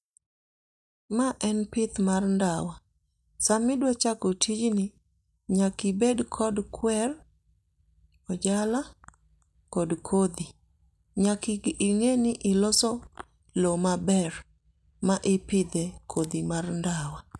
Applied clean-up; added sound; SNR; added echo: neural mask model DeepFilterNet 3.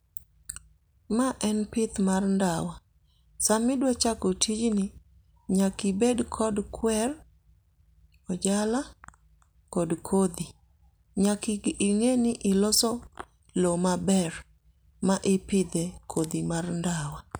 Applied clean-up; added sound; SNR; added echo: none; none; none; none.